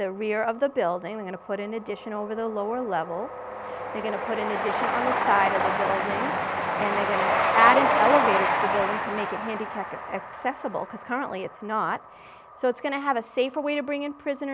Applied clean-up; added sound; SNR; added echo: none; Train; 0 dB; none.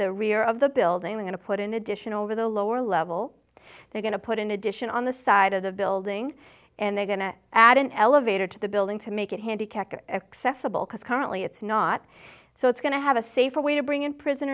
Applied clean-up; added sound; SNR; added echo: none; none; none; none.